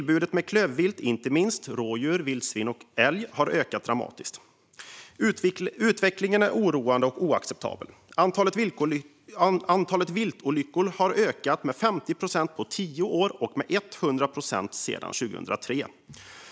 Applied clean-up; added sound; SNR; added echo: none; none; none; none.